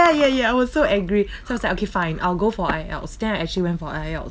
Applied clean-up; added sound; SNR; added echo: none; Chewing, mastication; 18 dB; none.